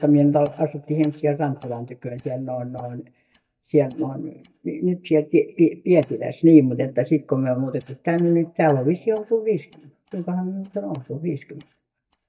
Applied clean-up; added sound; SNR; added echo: neural mask model DeepFilterNet 3.